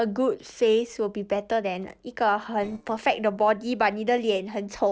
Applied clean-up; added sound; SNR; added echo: neural separator model SepFormer DNS4.